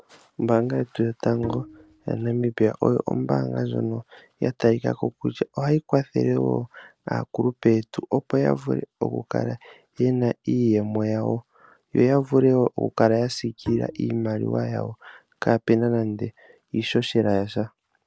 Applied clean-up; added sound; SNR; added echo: none; Bowed string instrument; 16 dB; none.